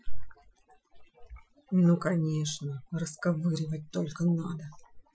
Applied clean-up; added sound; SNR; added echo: classical method Wiener filter.